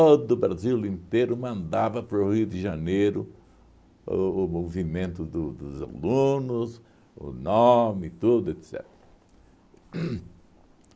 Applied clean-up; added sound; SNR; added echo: none; none; none; none.